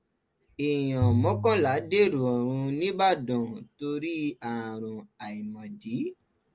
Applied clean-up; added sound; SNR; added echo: none; Piano; 3 dB; none.